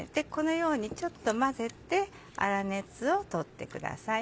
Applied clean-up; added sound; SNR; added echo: none; none; none; none.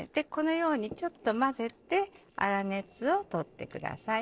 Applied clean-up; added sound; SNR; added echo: neural separator model SepFormer DNS4.